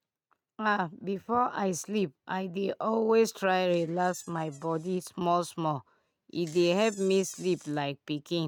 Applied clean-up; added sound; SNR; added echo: neural mask model RNNoise.